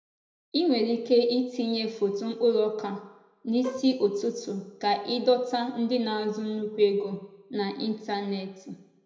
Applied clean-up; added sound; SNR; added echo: none; Bowed string instrument; 12 dB; reverberation time 0.8 s.